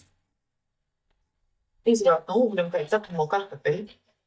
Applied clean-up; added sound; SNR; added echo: neural mask model DeepFilterNet 3.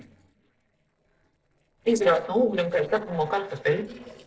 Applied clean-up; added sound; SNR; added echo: neural separator model SepFormer DNS4.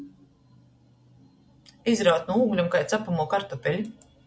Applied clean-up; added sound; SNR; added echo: none; none; none; none.